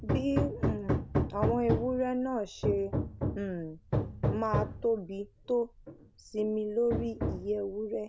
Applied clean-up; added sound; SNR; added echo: none; Hammer; 1 dB; none.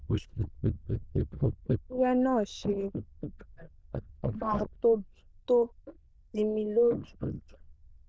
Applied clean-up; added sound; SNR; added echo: neural diffusion model UNIVERSE++.